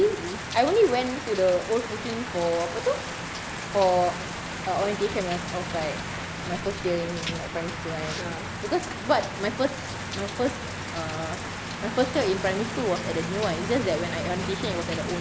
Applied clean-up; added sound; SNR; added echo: none; Rain; 8 dB; none.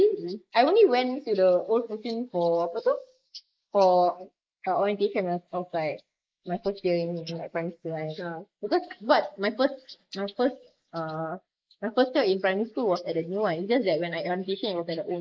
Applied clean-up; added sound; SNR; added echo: neural mask model Resemble Enhance denoiser.